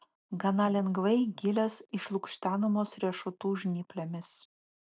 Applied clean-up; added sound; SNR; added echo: none; none; none; none.